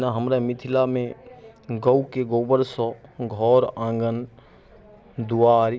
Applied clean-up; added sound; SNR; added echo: none; none; none; none.